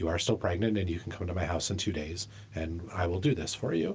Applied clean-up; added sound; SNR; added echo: none; none; none; none.